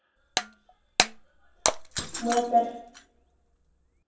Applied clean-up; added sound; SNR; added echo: none; Shatter; 0 dB; reverberation time 0.7 s.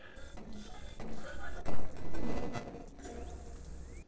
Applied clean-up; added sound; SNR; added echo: neural separator model SepFormer DNS4.